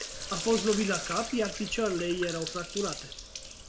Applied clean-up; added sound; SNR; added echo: none; Sink (filling or washing); 7 dB; none.